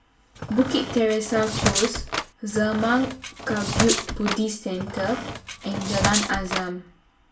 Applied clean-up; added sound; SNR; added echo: none; Squeak; 3 dB; reverberation time 0.3 s.